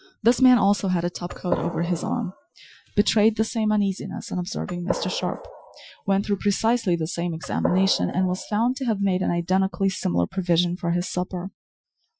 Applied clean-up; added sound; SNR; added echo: classical method Wiener filter.